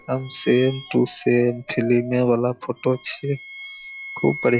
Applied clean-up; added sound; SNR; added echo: classical method log-MMSE.